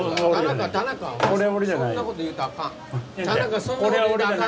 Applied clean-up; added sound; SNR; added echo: none; Snare drum; 15 dB; none.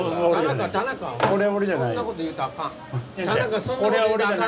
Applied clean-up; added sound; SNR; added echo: none; none; none; none.